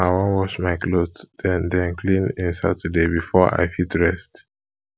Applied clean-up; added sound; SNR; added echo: none; none; none; none.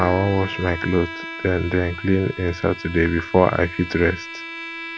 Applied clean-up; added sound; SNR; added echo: none; Bowed string instrument; 12 dB; none.